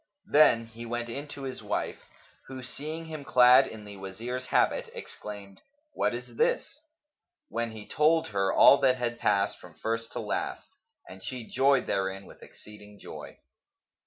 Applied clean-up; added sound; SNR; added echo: none; none; none; none.